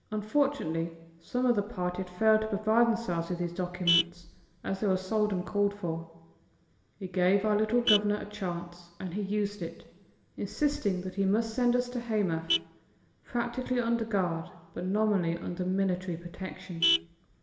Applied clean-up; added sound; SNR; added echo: none; Vehicle horn, car horn, honking; 10 dB; reverberation time 1.0 s.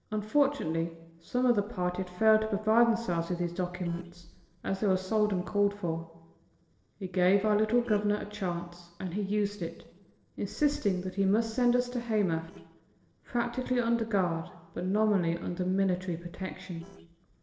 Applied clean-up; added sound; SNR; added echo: neural separator model SepFormer DNS4.